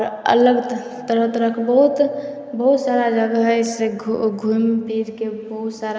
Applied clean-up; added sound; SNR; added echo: none; none; none; none.